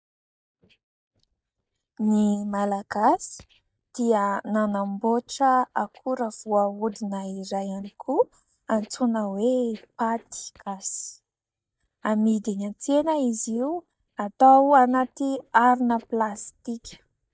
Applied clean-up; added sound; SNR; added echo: neural mask model DeepFilterNet 3.